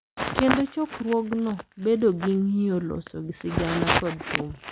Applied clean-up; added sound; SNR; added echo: none; none; none; none.